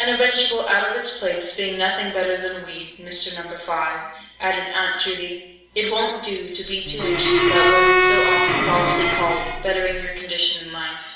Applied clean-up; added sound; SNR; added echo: none; Bowed string instrument; -5 dB; reverberation time 0.8 s.